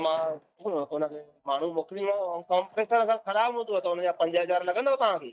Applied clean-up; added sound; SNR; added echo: neural mask model DeepFilterNet 3.